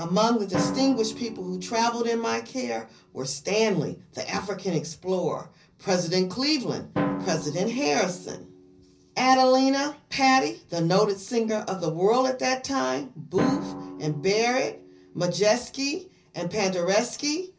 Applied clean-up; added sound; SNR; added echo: none; Drum; 12 dB; reverberation time 0.5 s.